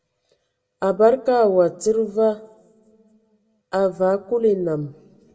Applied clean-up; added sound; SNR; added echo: none; none; none; reverberation time 0.6 s.